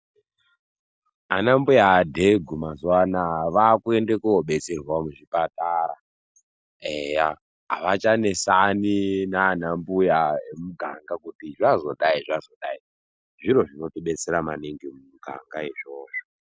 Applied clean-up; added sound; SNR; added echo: none; none; none; none.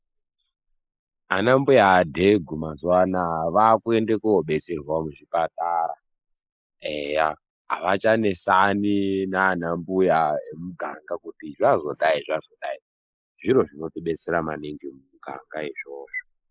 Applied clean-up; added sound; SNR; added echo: neural mask model Resemble Enhance denoiser.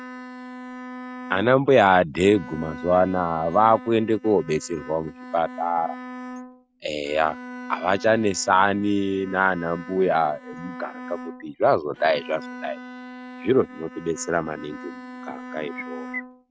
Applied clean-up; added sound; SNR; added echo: neural mask model RNNoise.